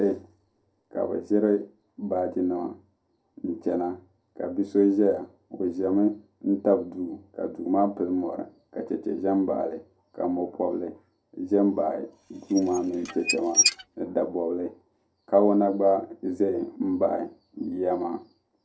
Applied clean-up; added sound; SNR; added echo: none; Squeak / Dishes, pots, and pans; 2 dB; reverberation time 0.2 s.